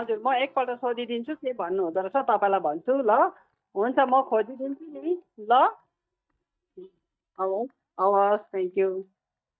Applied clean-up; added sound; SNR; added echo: neural mask model DeepFilterNet 3.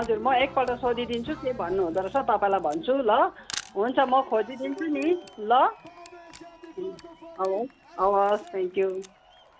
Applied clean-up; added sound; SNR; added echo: none; Cheering + Camera; 17 dB; none.